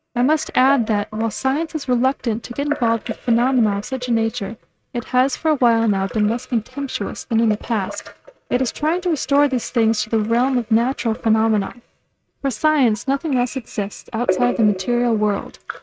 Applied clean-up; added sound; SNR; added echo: neural mask model RNNoise.